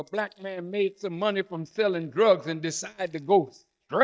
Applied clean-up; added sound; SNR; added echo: neural mask model DeepFilterNet 3.